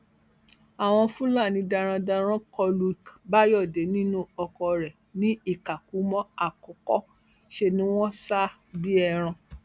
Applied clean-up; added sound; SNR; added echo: none; none; none; none.